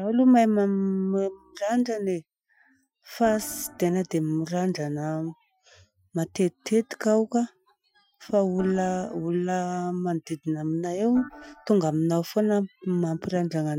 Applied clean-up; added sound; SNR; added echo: classical method Wiener filter.